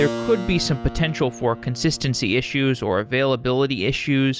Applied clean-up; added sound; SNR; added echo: none; Keyboard (musical); 13 dB; none.